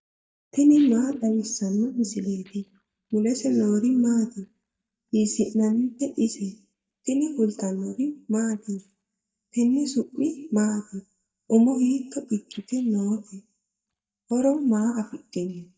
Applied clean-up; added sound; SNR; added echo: neural mask model DeepFilterNet 3.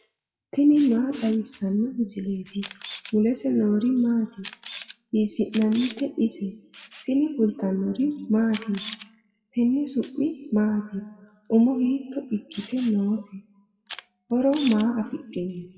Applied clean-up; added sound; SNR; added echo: classical method WPE with log-MMSE.